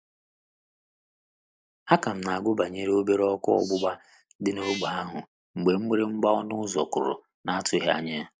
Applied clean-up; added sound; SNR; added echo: neural mask model Resemble Enhance denoiser.